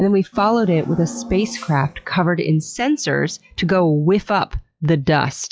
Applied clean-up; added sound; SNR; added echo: classical method log-MMSE.